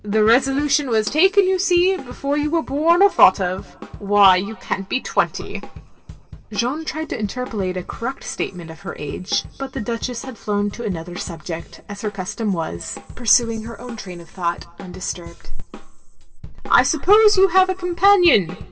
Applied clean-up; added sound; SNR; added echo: none; Drum kit; 19 dB; reverberation time 1.9 s.